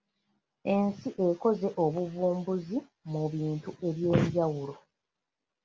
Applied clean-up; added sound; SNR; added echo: none; none; none; none.